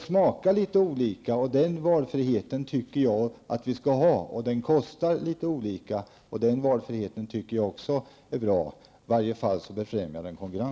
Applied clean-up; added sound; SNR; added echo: none; none; none; none.